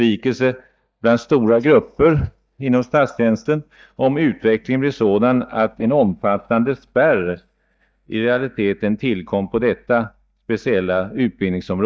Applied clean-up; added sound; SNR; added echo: neural mask model DeepFilterNet 3.